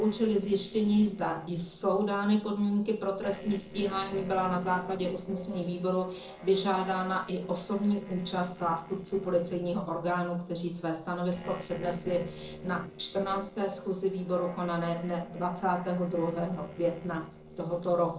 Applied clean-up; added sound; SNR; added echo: neural separator model SepFormer DNS4.